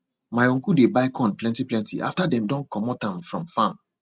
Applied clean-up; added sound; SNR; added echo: none; none; none; none.